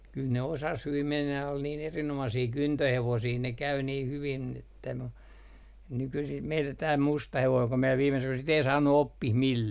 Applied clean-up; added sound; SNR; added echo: none; none; none; none.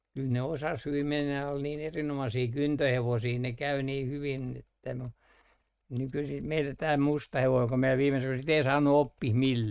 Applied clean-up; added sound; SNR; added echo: neural mask model RNNoise.